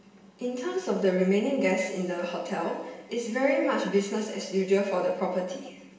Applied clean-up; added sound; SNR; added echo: none; none; none; reverberation time 1.0 s.